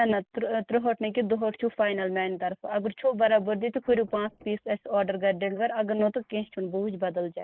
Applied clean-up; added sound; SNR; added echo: neural mask model Resemble Enhance denoiser.